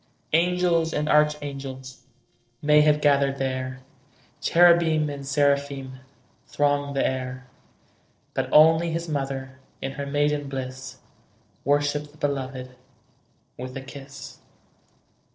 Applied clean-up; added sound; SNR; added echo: neural separator model SepFormer DNS4.